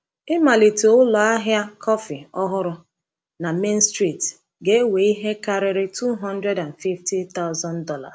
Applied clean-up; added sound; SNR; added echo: none; none; none; none.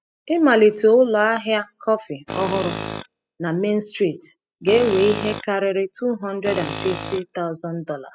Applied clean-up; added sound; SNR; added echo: classical method spectral subtraction.